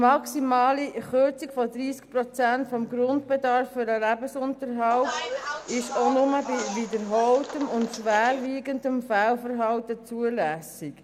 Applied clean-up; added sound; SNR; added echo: none; Bus; 8 dB; none.